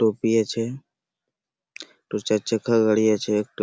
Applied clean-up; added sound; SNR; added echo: none; none; none; none.